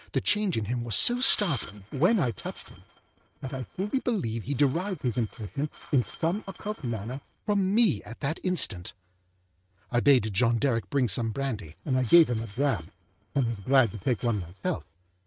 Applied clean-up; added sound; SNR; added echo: neural mask model RNNoise.